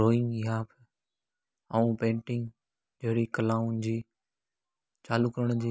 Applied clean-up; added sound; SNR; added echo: none; none; none; none.